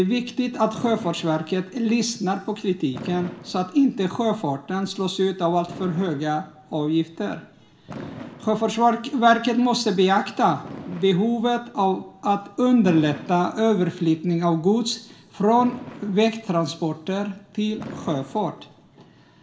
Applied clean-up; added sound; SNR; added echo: none; Fireworks; 20 dB; reverberation time 0.6 s.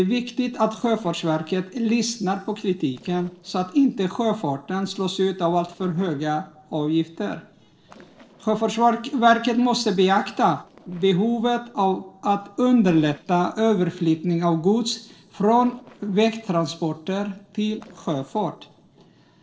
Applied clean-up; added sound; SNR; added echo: neural separator model SepFormer DNS4.